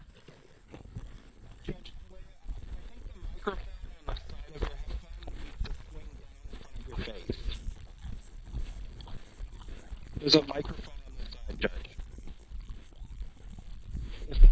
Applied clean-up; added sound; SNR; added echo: neural mask model DeepFilterNet 3.